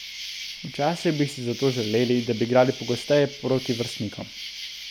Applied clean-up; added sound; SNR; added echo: none; Insect; 12 dB; none.